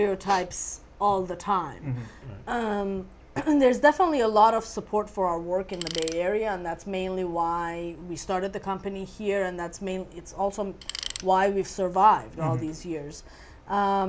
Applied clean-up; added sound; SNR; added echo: none; Tools; 11 dB; none.